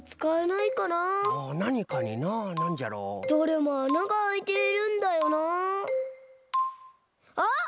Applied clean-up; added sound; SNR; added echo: none; none; none; none.